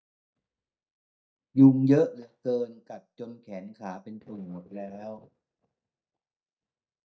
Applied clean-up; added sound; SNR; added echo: neural mask model DeepFilterNet 3.